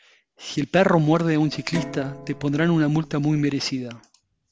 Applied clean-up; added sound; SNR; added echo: none; Guitar; 15 dB; none.